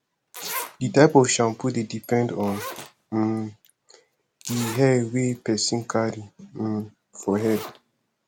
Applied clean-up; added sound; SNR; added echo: none; Zipper (clothing); 16 dB; none.